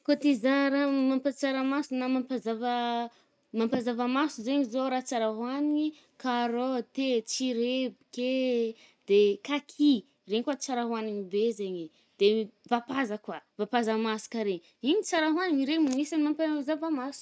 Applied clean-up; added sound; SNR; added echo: none; none; none; none.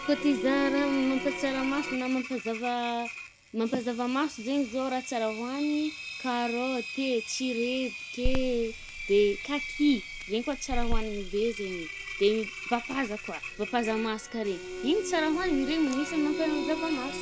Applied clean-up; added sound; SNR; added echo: none; Crackle + Engine; 6 dB; none.